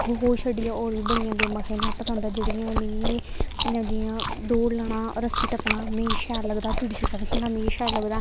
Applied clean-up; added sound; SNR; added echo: none; Chewing, mastication; 0 dB; none.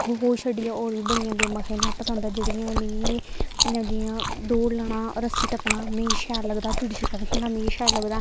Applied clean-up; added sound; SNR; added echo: neural mask model Resemble Enhance denoiser.